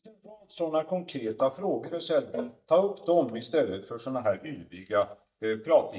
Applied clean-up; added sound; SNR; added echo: neural mask model DeepFilterNet 3.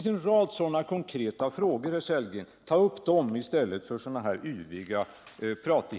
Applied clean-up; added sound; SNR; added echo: none; none; none; none.